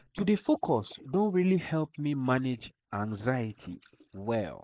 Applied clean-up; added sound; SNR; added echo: neural mask model Resemble Enhance denoiser.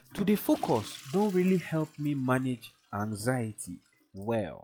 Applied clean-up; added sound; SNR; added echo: classical method log-MMSE.